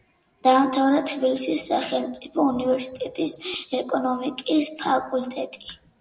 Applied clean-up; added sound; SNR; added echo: none; none; none; none.